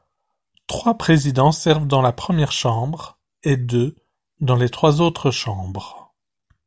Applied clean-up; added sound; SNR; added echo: none; none; none; none.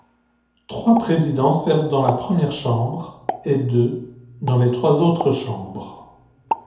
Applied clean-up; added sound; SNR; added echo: none; Explosion; 13 dB; reverberation time 2.1 s.